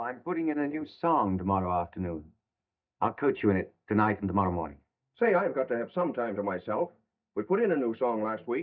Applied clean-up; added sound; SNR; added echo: neural mask model DeepFilterNet 3.